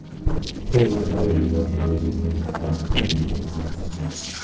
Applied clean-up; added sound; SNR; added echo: neural separator model SepFormer DNS4.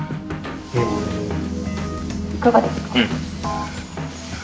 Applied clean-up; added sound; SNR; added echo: none; none; none; none.